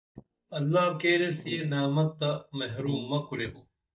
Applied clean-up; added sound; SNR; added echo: neural mask model DeepFilterNet 3.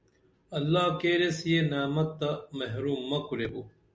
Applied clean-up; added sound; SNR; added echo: none; none; none; none.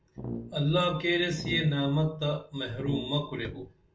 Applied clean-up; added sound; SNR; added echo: none; Brass instrument; 12 dB; reverberation time 0.2 s.